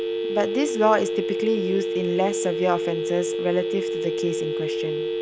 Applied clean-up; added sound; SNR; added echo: none; Telephone; 0 dB; none.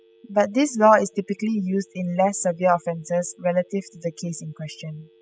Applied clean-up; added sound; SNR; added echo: classical method spectral subtraction.